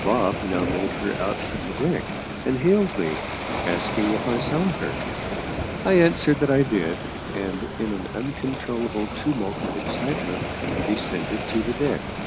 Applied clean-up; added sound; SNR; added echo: none; Waves, surf; 4 dB; none.